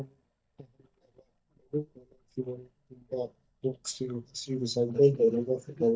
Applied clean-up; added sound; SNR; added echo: neural mask model DeepFilterNet 3.